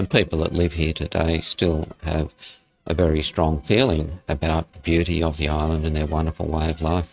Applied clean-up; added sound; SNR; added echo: neural mask model RNNoise.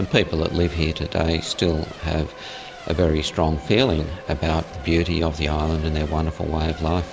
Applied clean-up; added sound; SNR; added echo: none; Race car, auto racing / Accelerating, revving, vroom / Mechanisms; 17 dB; none.